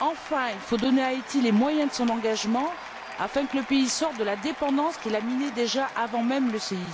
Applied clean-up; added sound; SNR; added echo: none; Applause / Cheering; 13 dB; none.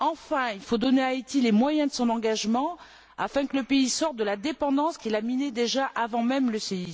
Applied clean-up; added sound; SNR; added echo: none; none; none; none.